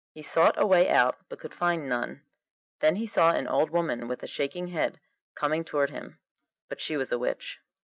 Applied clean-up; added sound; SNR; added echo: none; none; none; none.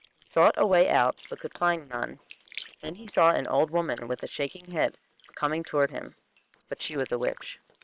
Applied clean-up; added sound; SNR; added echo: neural separator model SepFormer WHAM!.